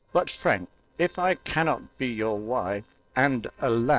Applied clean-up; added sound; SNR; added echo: neural separator model SepFormer DNS4.